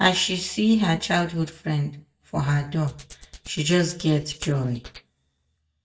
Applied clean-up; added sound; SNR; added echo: neural mask model DeepFilterNet 3.